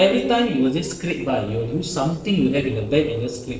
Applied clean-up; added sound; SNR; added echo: neural separator model SepFormer DNS4.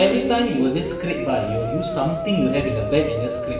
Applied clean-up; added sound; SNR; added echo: none; Musical instrument; 6 dB; reverberation time 0.9 s.